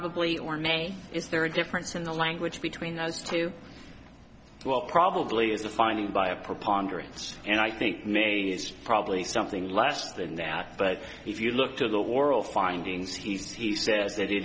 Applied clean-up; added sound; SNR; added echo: none; none; none; none.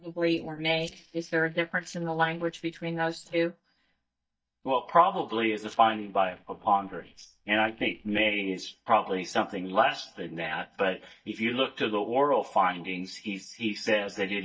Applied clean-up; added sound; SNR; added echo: neural mask model DeepFilterNet 3.